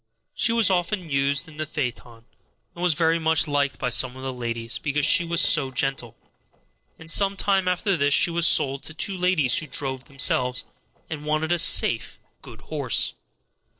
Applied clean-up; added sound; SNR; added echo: neural separator model SepFormer DNS4.